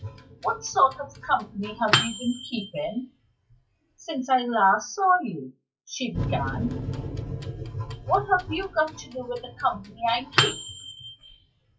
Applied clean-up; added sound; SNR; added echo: classical method WPE with log-MMSE.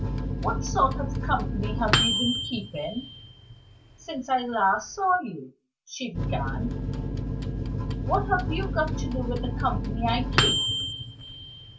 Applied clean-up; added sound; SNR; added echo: none; Microwave oven; -1 dB; reverberation time 0.2 s.